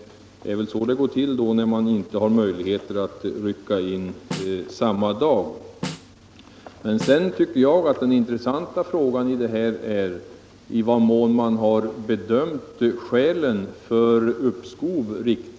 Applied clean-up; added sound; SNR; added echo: none; Snare drum; 14 dB; none.